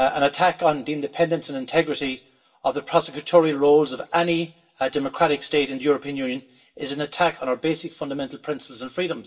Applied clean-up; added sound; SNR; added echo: none; none; none; reverberation time 0.2 s.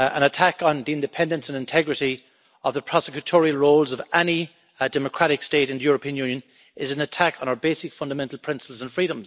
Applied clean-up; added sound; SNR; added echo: none; none; none; none.